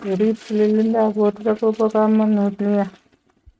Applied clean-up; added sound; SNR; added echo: neural mask model RNNoise.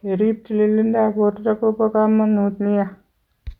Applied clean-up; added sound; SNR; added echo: none; none; none; none.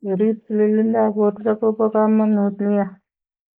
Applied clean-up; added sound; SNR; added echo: neural mask model Resemble Enhance denoiser.